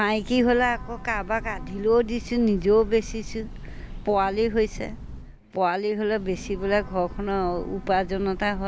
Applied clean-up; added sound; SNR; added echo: none; Train / Breathing; 11 dB; none.